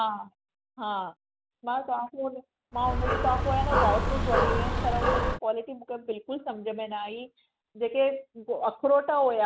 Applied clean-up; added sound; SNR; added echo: none; Dog; -4 dB; none.